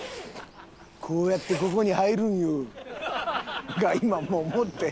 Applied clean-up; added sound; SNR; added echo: none; Zipper (clothing); 17 dB; none.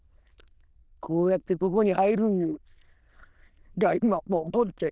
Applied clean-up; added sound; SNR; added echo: neural diffusion model UNIVERSE++.